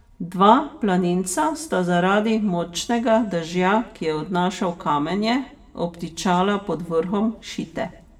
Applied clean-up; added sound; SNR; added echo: none; none; none; reverberation time 0.6 s.